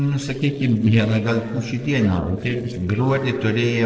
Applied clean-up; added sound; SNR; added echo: neural separator model SepFormer DNS4.